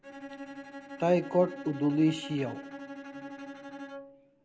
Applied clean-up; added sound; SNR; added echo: none; Bowed string instrument; 12 dB; none.